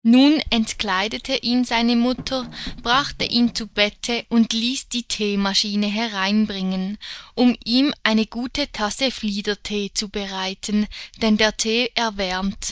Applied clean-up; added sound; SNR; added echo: neural mask model DeepFilterNet 3.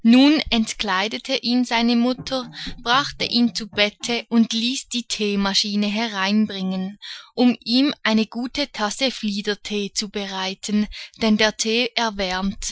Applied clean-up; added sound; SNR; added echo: classical method Wiener filter.